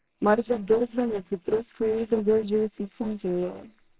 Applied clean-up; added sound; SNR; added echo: neural separator model SepFormer WHAMR!.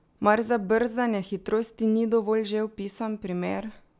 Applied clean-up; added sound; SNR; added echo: none; none; none; none.